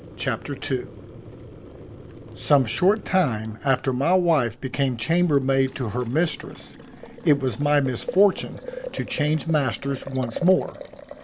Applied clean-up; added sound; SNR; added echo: none; Boiling; 15 dB; none.